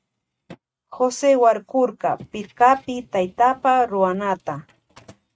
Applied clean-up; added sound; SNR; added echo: neural mask model RNNoise.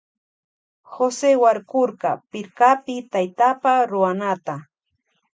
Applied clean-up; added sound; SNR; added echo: none; none; none; none.